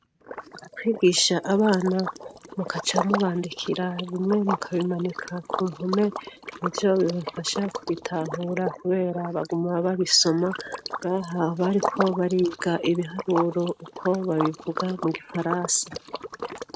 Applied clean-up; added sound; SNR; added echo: neural mask model RNNoise.